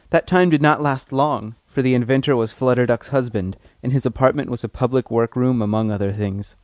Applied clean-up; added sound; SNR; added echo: none; none; none; none.